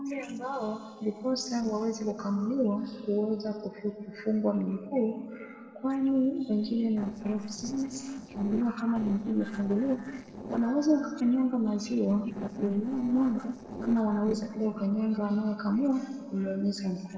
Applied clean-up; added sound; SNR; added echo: neural separator model SepFormer DNS4.